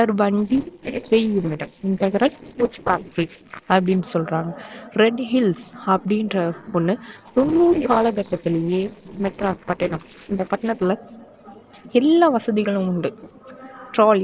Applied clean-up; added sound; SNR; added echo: neural separator model SepFormer DNS4.